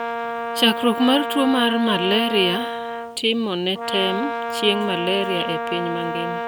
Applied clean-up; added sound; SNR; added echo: none; Brass instrument; 5 dB; none.